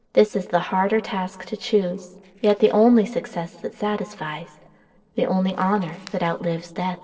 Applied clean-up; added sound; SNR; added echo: neural separator model SepFormer DNS4.